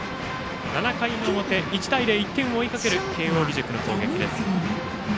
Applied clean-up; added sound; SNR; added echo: none; none; none; none.